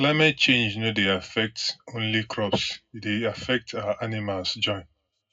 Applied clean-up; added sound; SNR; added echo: none; none; none; reverberation time 0.3 s.